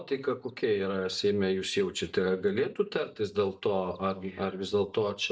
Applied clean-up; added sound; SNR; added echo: neural mask model DeepFilterNet 3.